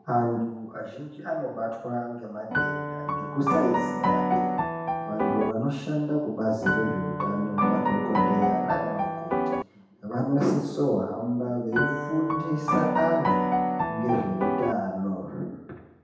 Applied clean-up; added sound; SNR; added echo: none; Piano; -2 dB; reverberation time 0.8 s.